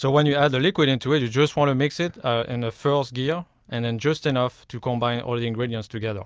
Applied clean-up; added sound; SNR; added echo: none; none; none; none.